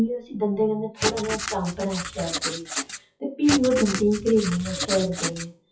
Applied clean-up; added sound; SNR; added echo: classical method WPE with log-MMSE.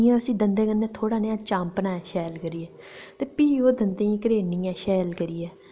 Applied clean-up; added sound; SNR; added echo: none; none; none; none.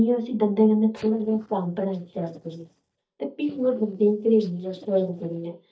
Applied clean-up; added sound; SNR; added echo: neural mask model DeepFilterNet 3.